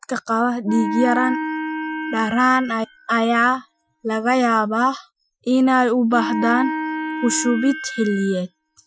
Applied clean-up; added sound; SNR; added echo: classical method Wiener filter.